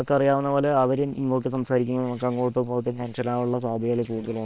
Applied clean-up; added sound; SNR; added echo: neural separator model SepFormer WHAM!.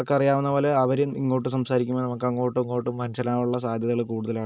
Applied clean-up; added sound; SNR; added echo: none; none; none; none.